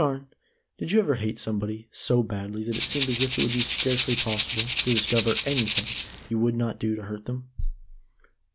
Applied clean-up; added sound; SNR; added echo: none; Rattle (instrument); -2 dB; none.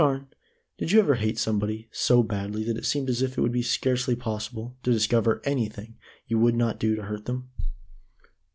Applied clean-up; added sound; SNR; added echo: none; none; none; none.